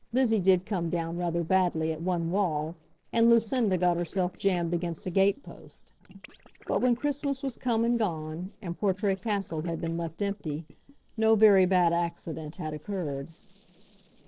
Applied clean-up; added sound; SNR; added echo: neural separator model SepFormer DNS4.